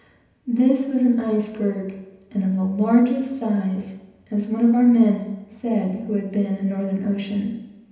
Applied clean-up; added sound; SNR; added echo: none; none; none; reverberation time 0.9 s.